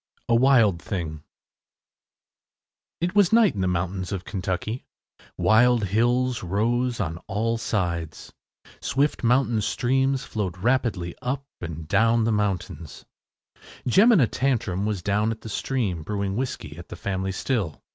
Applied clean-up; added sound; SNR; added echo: none; none; none; none.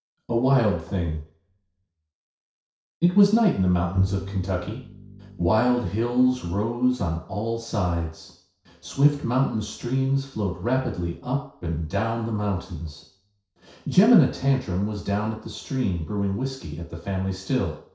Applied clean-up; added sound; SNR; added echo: neural separator model SepFormer DNS4.